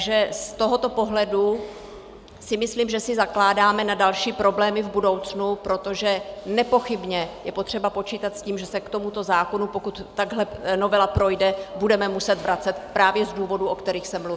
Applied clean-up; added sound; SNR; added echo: none; none; none; none.